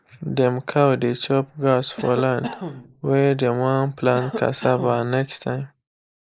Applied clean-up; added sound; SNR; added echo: neural mask model Resemble Enhance denoiser.